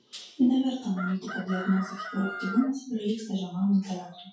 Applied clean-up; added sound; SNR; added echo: classical method WPE with log-MMSE.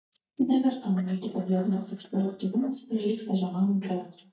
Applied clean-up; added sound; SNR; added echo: neural mask model DeepFilterNet 3.